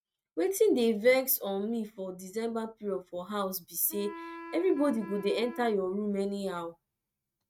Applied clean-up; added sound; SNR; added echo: neural mask model RNNoise.